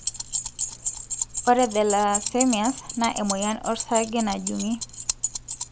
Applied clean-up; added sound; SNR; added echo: none; Keys jangling; 5 dB; none.